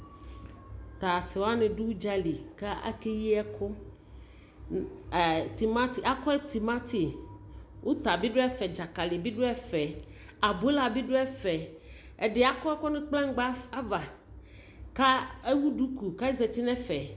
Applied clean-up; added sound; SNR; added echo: none; none; none; none.